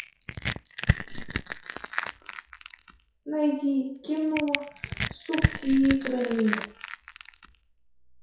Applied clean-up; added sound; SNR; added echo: classical method WPE with log-MMSE.